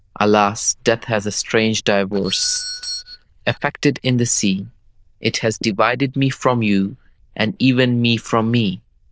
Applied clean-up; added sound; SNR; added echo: neural diffusion model UNIVERSE++.